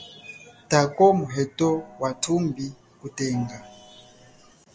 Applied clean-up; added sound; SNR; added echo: none; Gong; 20 dB; none.